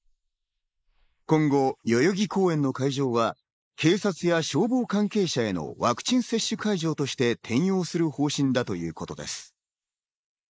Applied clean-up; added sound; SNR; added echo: neural mask model Resemble Enhance denoiser.